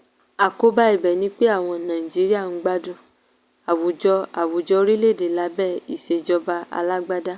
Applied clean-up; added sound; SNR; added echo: none; none; none; none.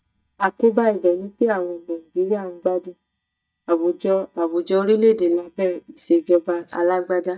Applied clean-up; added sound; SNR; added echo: neural mask model DeepFilterNet 3.